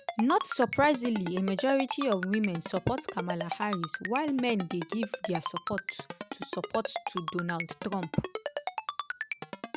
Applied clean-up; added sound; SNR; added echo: none; Ringtone; 7 dB; none.